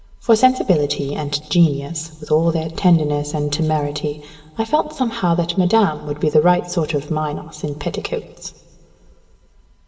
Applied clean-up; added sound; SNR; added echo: none; none; none; reverberation time 2.1 s.